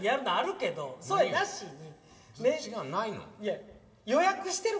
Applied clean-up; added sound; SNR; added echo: none; none; none; reverberation time 2.5 s.